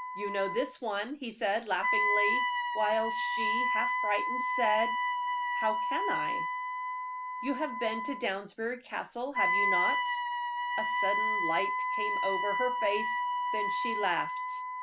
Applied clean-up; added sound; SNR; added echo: none; Wind instrument, woodwind instrument; -3 dB; none.